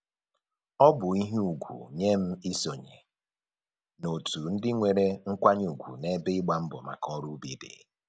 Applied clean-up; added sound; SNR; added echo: none; none; none; none.